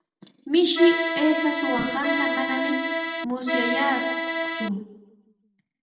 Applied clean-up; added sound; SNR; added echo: none; Accordion; -1 dB; reverberation time 1.0 s.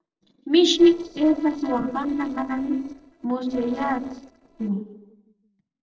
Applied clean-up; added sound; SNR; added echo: neural separator model SepFormer DNS4.